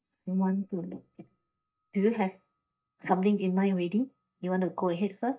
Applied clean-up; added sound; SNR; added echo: neural mask model DeepFilterNet 3.